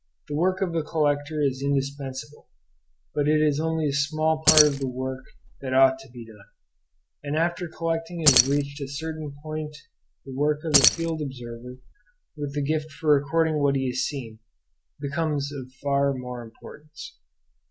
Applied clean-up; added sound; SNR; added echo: none; Keys jangling; 0 dB; none.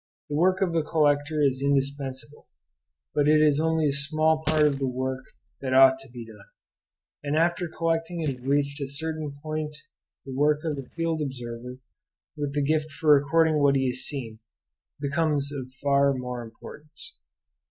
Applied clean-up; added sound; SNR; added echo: neural mask model DeepFilterNet 3.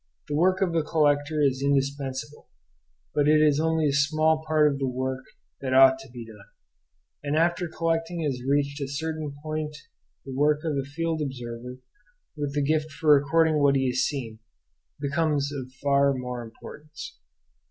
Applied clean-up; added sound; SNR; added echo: none; none; none; none.